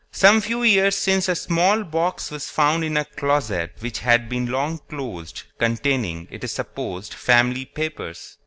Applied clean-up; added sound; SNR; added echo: none; none; none; none.